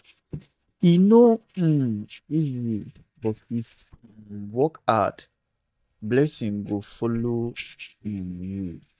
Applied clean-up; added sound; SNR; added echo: neural mask model DeepFilterNet 3.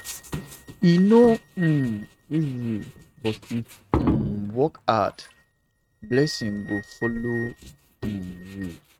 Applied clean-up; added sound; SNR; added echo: neural mask model RNNoise.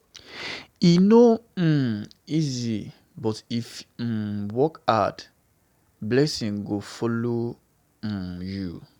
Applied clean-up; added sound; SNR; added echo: none; none; none; none.